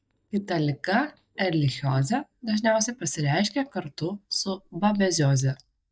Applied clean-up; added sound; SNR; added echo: neural mask model DeepFilterNet 3.